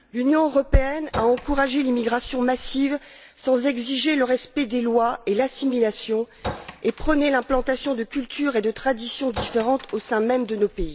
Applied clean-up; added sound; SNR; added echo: none; Chink, clink; 15 dB; none.